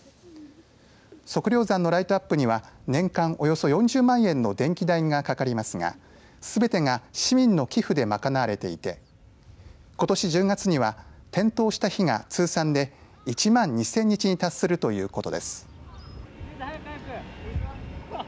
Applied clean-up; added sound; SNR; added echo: none; none; none; none.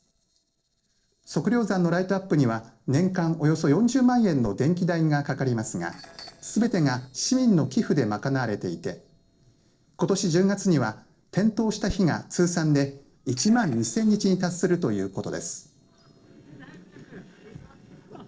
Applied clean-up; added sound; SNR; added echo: neural separator model SepFormer DNS4.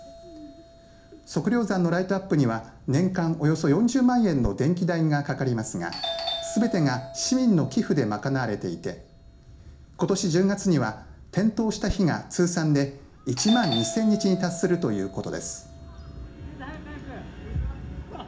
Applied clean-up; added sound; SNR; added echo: none; Doorbell; 14 dB; reverberation time 0.4 s.